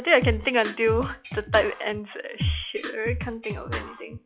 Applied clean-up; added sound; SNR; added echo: classical method log-MMSE.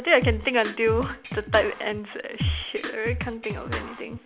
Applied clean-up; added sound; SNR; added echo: none; Drum kit; 5 dB; none.